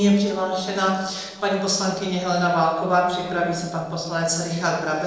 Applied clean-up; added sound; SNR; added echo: neural separator model SepFormer DNS4.